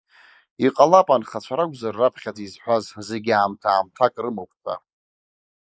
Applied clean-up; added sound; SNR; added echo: neural mask model Resemble Enhance denoiser.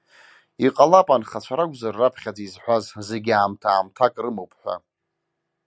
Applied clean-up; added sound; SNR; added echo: none; none; none; none.